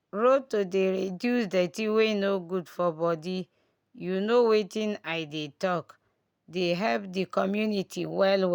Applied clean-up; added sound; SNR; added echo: none; none; none; none.